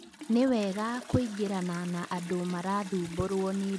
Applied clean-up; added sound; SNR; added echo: none; Toilet flush; 15 dB; none.